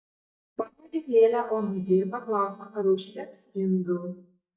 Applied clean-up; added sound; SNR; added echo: neural mask model DeepFilterNet 3.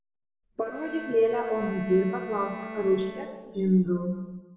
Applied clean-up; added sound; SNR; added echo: none; Bowed string instrument; 14 dB; reverberation time 1.0 s.